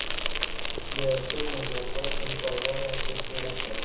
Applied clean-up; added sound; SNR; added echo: none; Insect; -5 dB; reverberation time 0.7 s.